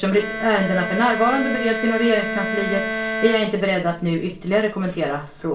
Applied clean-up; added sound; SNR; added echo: none; Bowed string instrument; 7 dB; reverberation time 0.3 s.